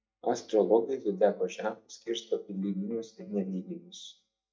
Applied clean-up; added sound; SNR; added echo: neural mask model DeepFilterNet 3.